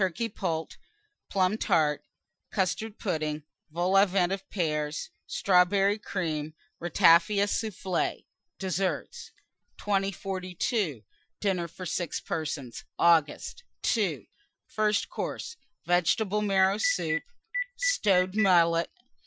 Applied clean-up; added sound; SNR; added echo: classical method Wiener filter.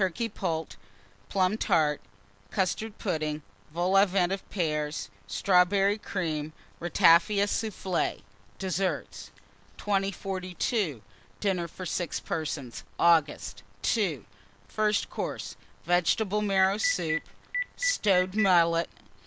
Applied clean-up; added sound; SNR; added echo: none; Telephone; 5 dB; none.